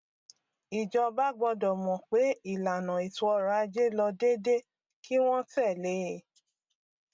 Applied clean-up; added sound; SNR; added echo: none; none; none; none.